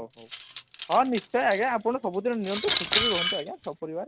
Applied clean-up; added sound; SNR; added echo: none; Cutlery, silverware; 4 dB; none.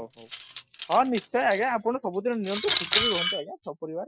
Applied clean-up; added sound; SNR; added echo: classical method Wiener filter.